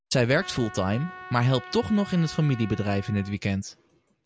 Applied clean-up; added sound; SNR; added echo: none; Trumpet; 17 dB; none.